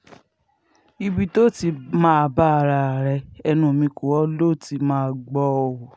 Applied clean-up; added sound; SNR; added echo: none; none; none; none.